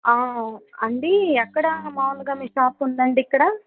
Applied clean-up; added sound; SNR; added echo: neural mask model DeepFilterNet 3.